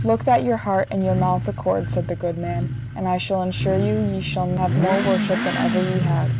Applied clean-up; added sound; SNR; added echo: none; Motorcycle / Accelerating, revving, vroom; 2 dB; none.